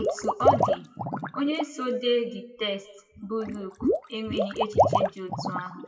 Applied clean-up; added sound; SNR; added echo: classical method WPE with log-MMSE.